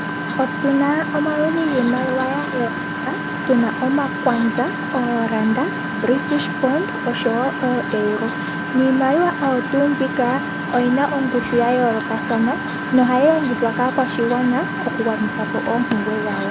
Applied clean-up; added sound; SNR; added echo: none; Engine; 5 dB; none.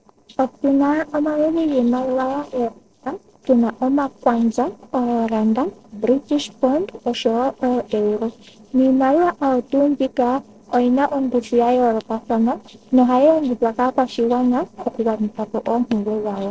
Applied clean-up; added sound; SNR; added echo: neural separator model SepFormer DNS4.